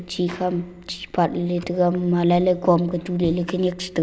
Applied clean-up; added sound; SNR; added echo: none; none; none; none.